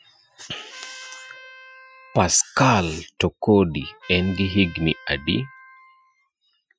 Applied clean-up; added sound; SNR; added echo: classical method Wiener filter.